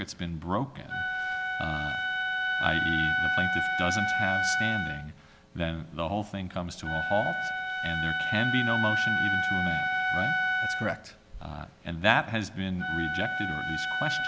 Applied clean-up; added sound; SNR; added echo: none; Wind instrument, woodwind instrument; -2 dB; none.